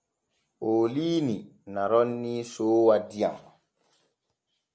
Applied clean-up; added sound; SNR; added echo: none; none; none; none.